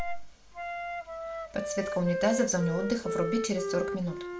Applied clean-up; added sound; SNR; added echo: none; Wind instrument, woodwind instrument; 3 dB; reverberation time 0.2 s.